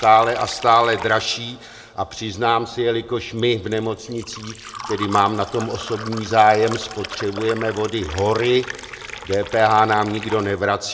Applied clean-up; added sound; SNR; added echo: none; Liquid; 15 dB; reverberation time 1.6 s.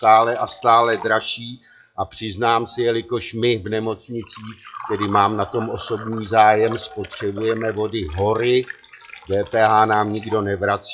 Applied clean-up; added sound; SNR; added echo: classical method WPE with log-MMSE.